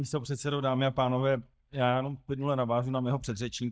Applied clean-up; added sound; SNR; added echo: neural mask model DeepFilterNet 3.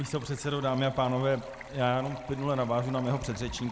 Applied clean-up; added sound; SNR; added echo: none; Stream; 18 dB; none.